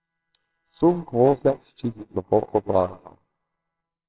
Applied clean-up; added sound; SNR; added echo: neural separator model SepFormer WHAMR!.